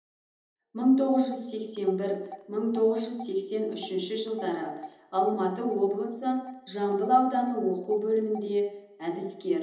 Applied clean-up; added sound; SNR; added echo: none; Telephone; 20 dB; reverberation time 0.9 s.